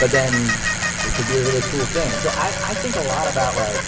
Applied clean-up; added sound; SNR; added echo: none; Bicycle; 0 dB; reverberation time 1.4 s.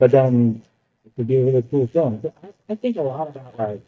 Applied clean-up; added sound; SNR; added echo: neural mask model DeepFilterNet 3.